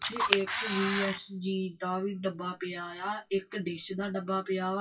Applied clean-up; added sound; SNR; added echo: classical method WPE with log-MMSE.